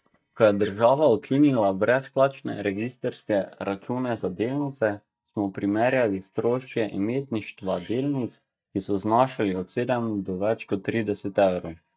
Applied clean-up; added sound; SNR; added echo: neural mask model DeepFilterNet 3.